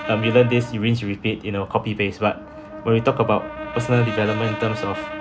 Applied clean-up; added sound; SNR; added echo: none; Brass instrument; 11 dB; none.